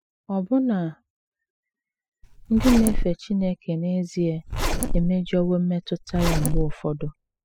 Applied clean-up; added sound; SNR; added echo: classical method spectral subtraction.